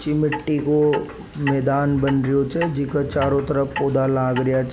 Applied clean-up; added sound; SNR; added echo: none; Clock; 13 dB; none.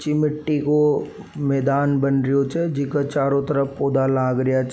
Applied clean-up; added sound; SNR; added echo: none; none; none; none.